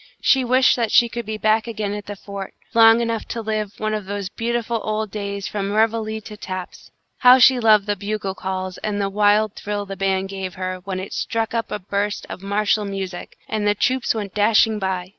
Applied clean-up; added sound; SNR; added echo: none; none; none; none.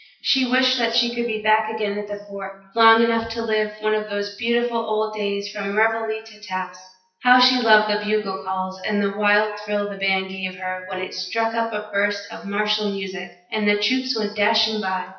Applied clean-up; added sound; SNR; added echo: classical method WPE with log-MMSE.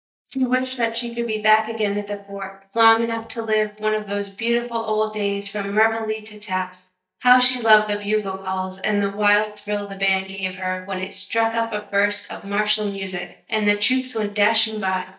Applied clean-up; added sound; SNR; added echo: neural mask model DeepFilterNet 3.